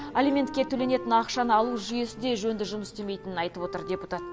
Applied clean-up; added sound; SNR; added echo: none; Wind instrument, woodwind instrument; 13 dB; none.